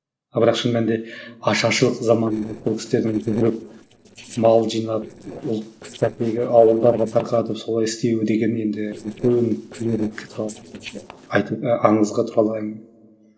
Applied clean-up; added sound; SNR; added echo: neural separator model SepFormer DNS4.